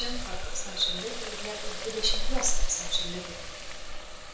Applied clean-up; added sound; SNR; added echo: none; Water tap, faucet; -5 dB; reverberation time 0.5 s.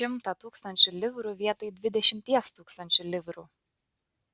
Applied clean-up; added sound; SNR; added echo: none; none; none; none.